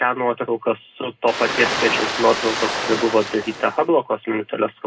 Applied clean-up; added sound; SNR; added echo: none; Ocean; 4 dB; reverberation time 0.2 s.